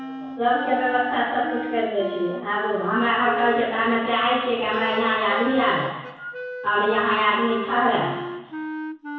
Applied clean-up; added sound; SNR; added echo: none; Wind instrument, woodwind instrument; 10 dB; reverberation time 1.1 s.